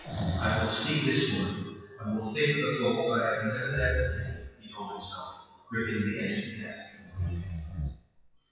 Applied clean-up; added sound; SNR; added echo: classical method WPE with log-MMSE.